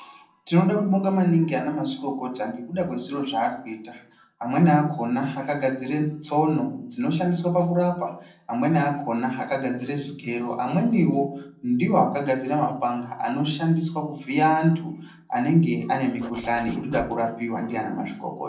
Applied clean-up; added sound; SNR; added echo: neural separator model SepFormer DNS4.